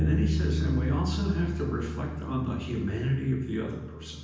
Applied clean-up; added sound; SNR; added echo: none; Bass guitar; 0 dB; reverberation time 0.9 s.